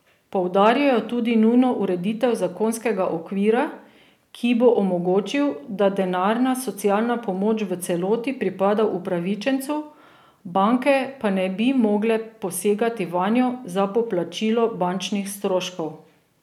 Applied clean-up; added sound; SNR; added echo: none; none; none; none.